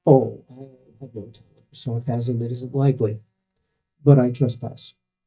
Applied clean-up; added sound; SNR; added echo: neural mask model DeepFilterNet 3.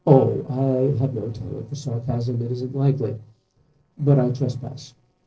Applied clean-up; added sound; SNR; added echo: neural separator model SepFormer DNS4.